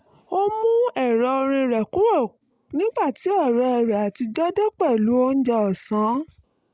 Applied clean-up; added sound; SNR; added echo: none; none; none; none.